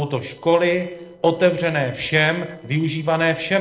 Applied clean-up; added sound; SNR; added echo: neural separator model SepFormer DNS4.